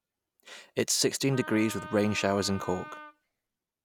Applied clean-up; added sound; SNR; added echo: none; Wind instrument, woodwind instrument; 14 dB; none.